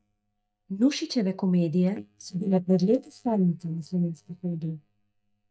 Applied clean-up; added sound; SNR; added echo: neural mask model DeepFilterNet 3.